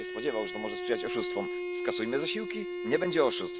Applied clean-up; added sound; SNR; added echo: none; Bowed string instrument; 3 dB; none.